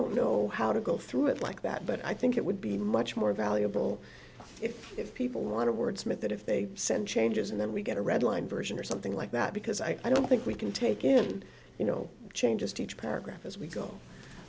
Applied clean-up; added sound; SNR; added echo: none; none; none; none.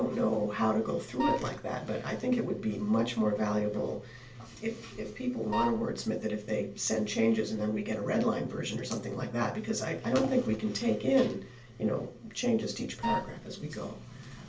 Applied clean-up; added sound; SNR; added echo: none; Wind instrument, woodwind instrument; 3 dB; reverberation time 0.3 s.